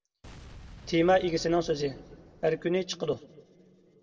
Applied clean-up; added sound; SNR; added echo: none; Boom; 20 dB; reverberation time 0.7 s.